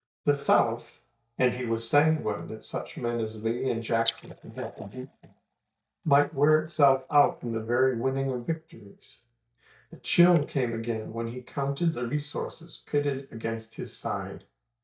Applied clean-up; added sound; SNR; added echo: neural mask model DeepFilterNet 3.